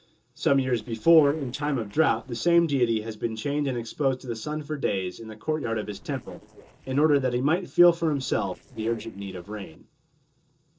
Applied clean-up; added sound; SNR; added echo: neural separator model SepFormer DNS4.